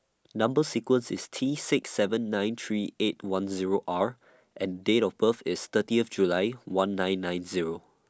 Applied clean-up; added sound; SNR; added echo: none; none; none; none.